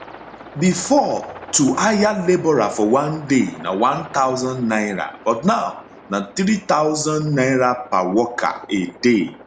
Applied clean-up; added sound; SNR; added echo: none; Aircraft; 20 dB; none.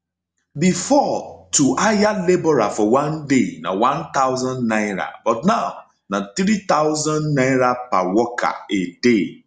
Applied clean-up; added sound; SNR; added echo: none; none; none; none.